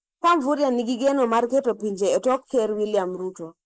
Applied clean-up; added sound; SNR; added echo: neural mask model Resemble Enhance denoiser.